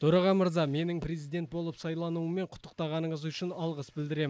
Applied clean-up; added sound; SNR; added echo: neural mask model Resemble Enhance denoiser.